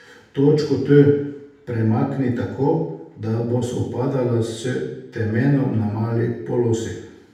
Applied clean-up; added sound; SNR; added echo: none; none; none; reverberation time 0.8 s.